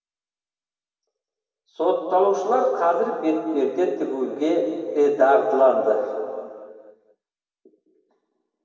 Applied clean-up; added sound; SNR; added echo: none; none; none; reverberation time 2.4 s.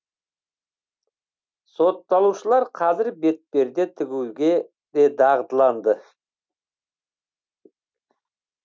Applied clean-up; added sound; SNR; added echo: none; none; none; none.